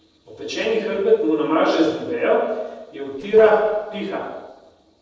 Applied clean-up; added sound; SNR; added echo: neural separator model SepFormer DNS4.